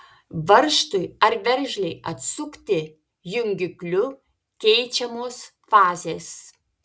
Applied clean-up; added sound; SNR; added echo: none; none; none; none.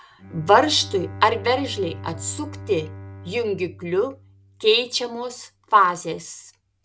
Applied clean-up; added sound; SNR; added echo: none; Bowed string instrument; 16 dB; none.